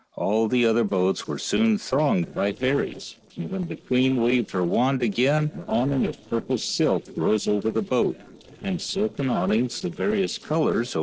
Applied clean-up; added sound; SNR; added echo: neural separator model SepFormer DNS4.